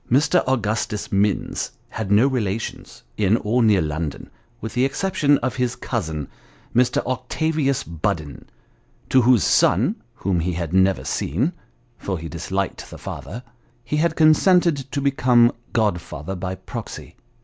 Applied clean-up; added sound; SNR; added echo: none; none; none; none.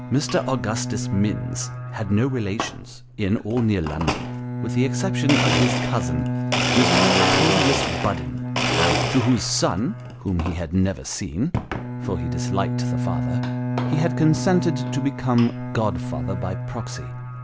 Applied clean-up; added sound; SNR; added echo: none; Bowed string instrument + Domestic sounds, home sounds; 0 dB; none.